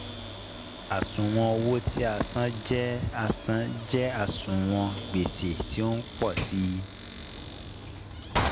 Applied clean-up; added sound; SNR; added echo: none; Sliding door / Train + Squeak / Cupboard open or close; 7 dB; none.